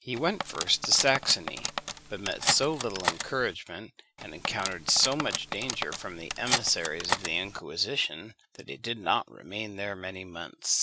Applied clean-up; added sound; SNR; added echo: none; Cutlery, silverware; 3 dB; none.